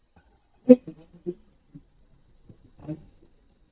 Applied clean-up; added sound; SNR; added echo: neural mask model DeepFilterNet 3.